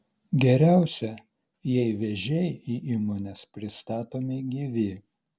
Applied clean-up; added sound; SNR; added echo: none; none; none; none.